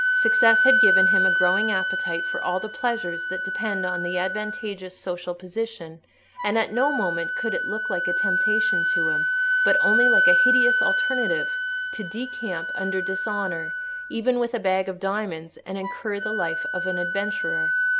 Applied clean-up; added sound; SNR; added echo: none; Wind instrument, woodwind instrument; -4 dB; none.